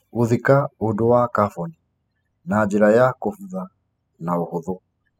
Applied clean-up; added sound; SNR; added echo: classical method spectral subtraction.